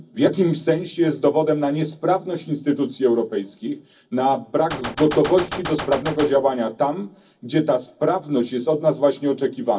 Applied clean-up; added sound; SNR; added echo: none; Gunshot, gunfire; 8 dB; reverberation time 0.4 s.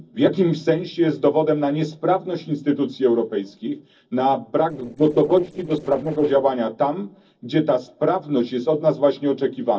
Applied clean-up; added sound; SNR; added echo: neural separator model SepFormer DNS4.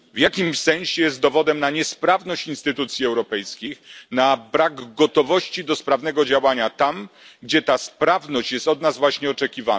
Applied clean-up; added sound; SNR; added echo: none; none; none; none.